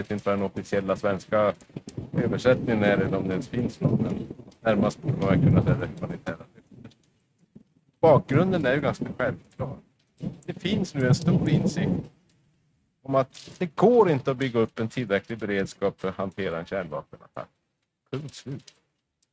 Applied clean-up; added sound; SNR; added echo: neural mask model RNNoise.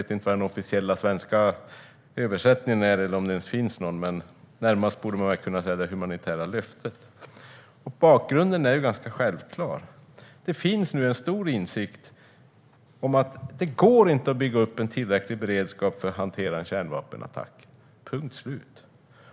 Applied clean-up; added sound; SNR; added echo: none; none; none; none.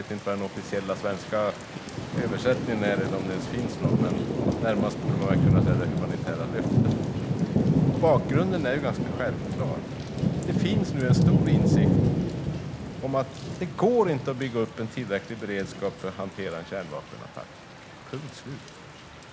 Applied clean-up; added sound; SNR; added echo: none; Thunder / Rain; -3 dB; none.